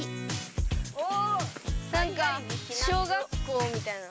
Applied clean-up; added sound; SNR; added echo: none; none; none; none.